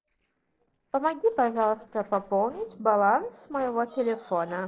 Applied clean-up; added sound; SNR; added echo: neural separator model SepFormer DNS4.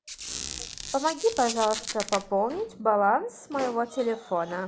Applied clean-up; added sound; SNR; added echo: none; Squeak; 9 dB; none.